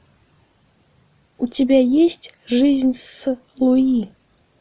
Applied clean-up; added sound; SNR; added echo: none; none; none; none.